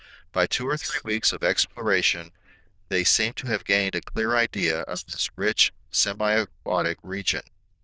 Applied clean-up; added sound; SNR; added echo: neural diffusion model UNIVERSE++.